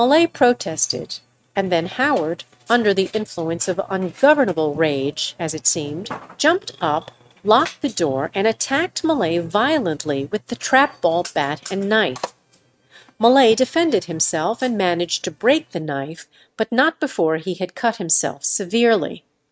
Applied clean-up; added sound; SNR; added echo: neural mask model RNNoise.